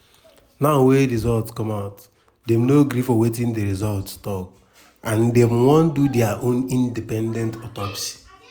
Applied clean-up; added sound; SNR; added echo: none; none; none; none.